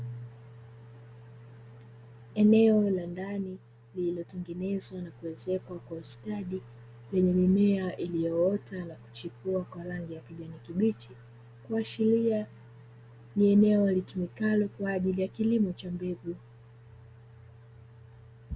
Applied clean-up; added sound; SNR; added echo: none; none; none; none.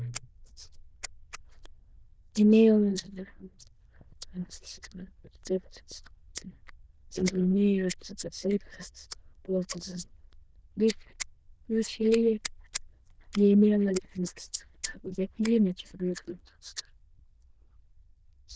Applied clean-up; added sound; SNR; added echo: neural diffusion model UNIVERSE++.